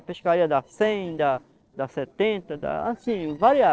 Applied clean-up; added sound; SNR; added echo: neural separator model SepFormer DNS4.